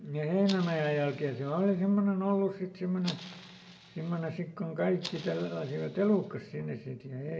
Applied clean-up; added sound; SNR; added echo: none; Fire; 18 dB; reverberation time 0.9 s.